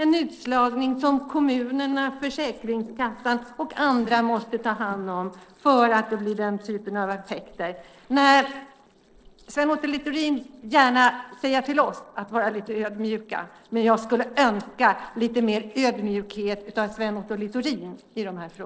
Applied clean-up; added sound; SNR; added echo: neural separator model SepFormer DNS4.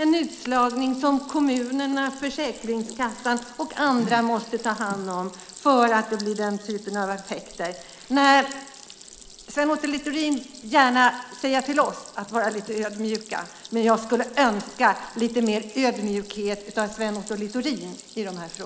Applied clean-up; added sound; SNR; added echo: none; Stream; 19 dB; none.